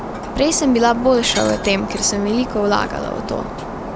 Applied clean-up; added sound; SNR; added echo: none; Shatter; 8 dB; none.